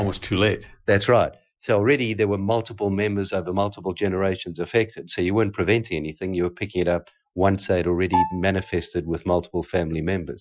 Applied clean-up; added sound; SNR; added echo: classical method Wiener filter.